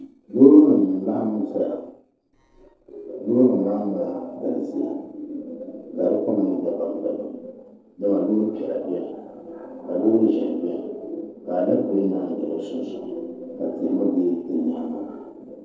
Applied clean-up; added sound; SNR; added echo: neural separator model SepFormer DNS4.